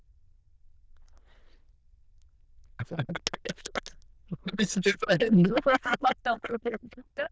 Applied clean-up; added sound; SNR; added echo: neural diffusion model UNIVERSE++.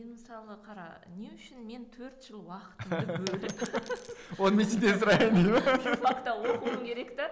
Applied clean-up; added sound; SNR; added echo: none; Coin (dropping); 19 dB; none.